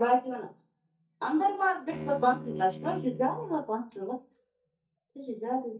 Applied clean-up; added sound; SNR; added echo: neural mask model DeepFilterNet 3.